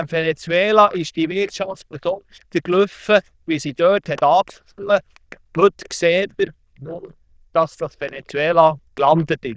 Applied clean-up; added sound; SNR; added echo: neural diffusion model UNIVERSE++.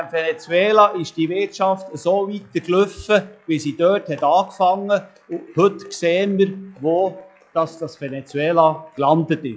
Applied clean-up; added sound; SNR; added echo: classical method log-MMSE.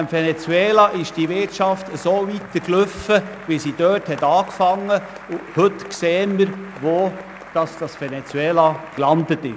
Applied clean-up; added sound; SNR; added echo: none; Applause / Cheering; 19 dB; none.